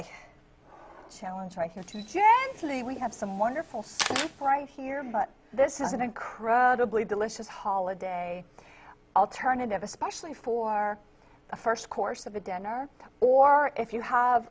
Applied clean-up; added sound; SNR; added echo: none; Camera; 10 dB; none.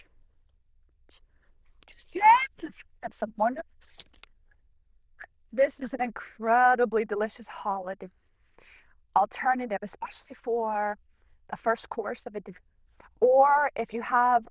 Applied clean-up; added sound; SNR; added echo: neural diffusion model UNIVERSE++.